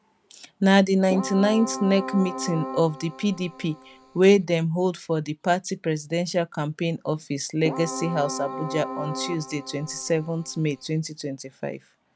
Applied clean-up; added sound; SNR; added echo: none; Keyboard (musical); 10 dB; none.